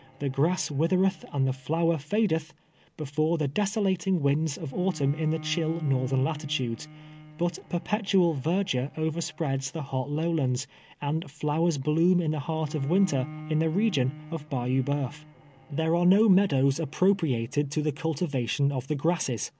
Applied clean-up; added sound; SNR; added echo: none; Bowed string instrument; 19 dB; none.